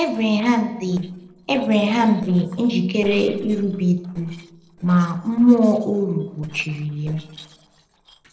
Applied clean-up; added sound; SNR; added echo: neural separator model SepFormer DNS4.